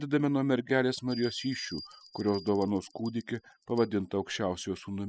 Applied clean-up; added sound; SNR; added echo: classical method spectral subtraction.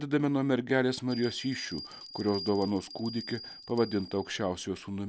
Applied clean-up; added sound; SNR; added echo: none; Bell; 14 dB; none.